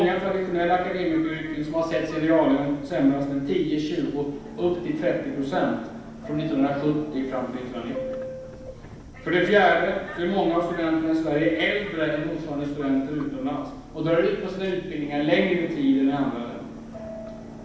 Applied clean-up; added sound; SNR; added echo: none; Subway, metro, underground; 15 dB; reverberation time 0.9 s.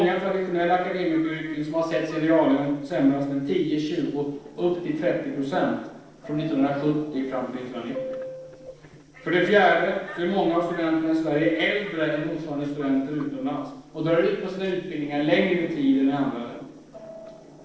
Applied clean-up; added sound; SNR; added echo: neural separator model SepFormer DNS4.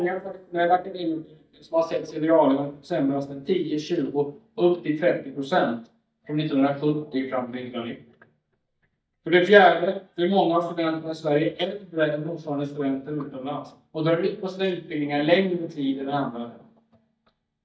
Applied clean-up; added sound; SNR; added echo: neural mask model DeepFilterNet 3.